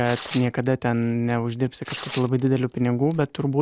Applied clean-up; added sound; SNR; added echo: none; Tearing; 15 dB; none.